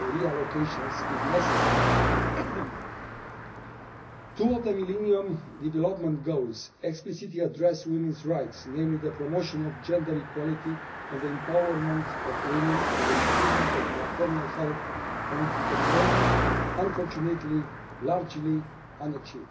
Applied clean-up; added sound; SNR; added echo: none; Car passing by; 0 dB; reverberation time 0.4 s.